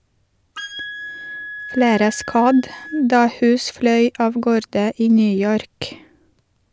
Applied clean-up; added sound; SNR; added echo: none; Wind instrument, woodwind instrument; 15 dB; none.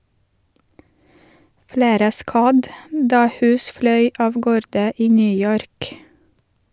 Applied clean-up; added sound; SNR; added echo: none; none; none; none.